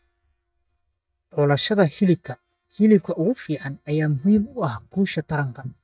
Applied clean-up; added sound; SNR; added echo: neural mask model DeepFilterNet 3.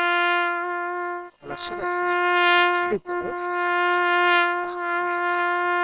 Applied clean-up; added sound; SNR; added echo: neural separator model SepFormer WHAM!.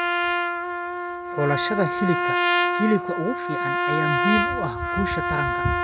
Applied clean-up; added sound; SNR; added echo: none; Trumpet; -3 dB; none.